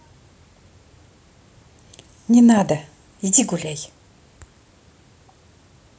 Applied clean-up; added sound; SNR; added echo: none; none; none; none.